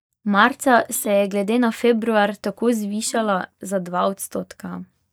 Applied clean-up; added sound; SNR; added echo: neural mask model DeepFilterNet 3.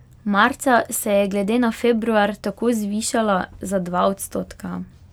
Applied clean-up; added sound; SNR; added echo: none; none; none; none.